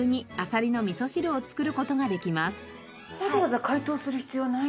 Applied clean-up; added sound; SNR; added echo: none; none; none; none.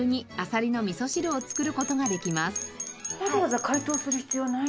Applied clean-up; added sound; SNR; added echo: none; Bell; 8 dB; none.